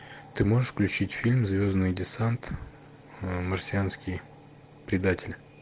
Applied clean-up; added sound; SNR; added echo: none; none; none; none.